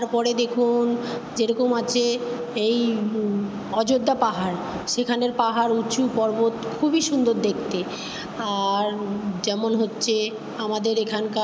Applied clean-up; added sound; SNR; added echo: none; none; none; none.